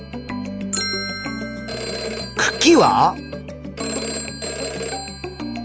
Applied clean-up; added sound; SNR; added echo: none; Telephone; 10 dB; none.